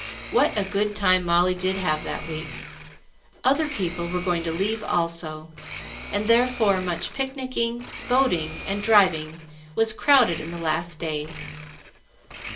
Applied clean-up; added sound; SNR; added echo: none; Domestic sounds, home sounds; 14 dB; reverberation time 0.2 s.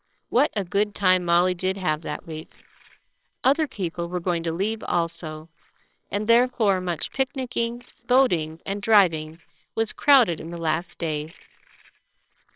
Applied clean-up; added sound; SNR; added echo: neural separator model SepFormer WHAMR!.